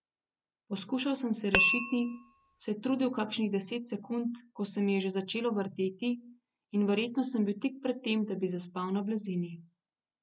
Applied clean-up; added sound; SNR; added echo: none; Glass; -4 dB; none.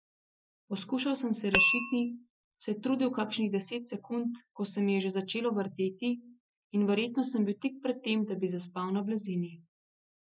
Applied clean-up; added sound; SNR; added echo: classical method Wiener filter.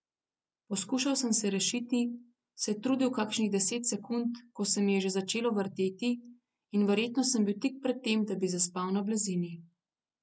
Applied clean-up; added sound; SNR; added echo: none; none; none; none.